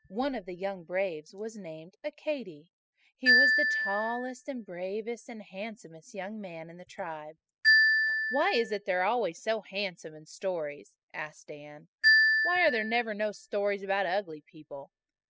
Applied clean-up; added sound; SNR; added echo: classical method spectral subtraction.